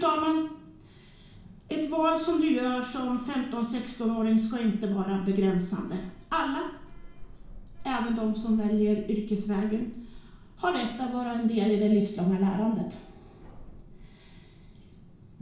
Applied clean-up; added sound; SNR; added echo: none; Sliding door; 18 dB; reverberation time 0.6 s.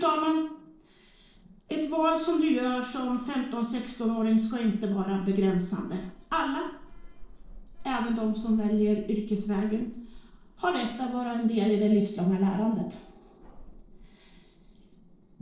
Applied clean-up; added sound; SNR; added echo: neural separator model SepFormer DNS4.